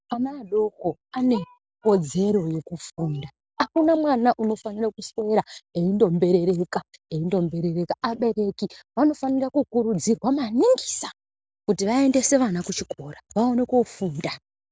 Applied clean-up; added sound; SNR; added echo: none; none; none; none.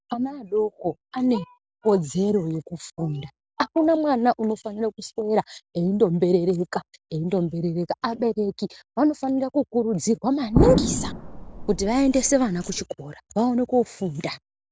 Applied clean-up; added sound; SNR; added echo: none; Explosion; 1 dB; none.